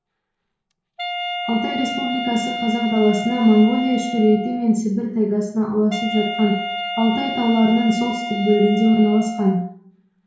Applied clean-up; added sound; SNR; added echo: none; Wind instrument, woodwind instrument; 9 dB; reverberation time 0.6 s.